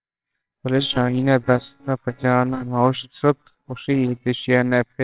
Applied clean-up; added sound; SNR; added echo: neural separator model SepFormer WHAMR!.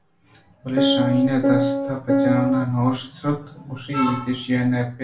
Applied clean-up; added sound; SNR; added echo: none; Piano; -3 dB; reverberation time 0.3 s.